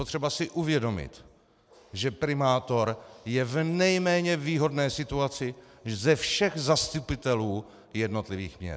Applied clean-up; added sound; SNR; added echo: none; none; none; none.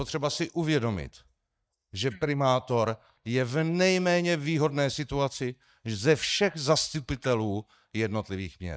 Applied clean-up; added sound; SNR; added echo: neural mask model DeepFilterNet 3.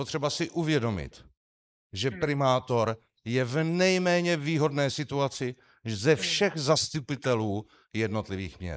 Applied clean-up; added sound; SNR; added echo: neural mask model Resemble Enhance denoiser.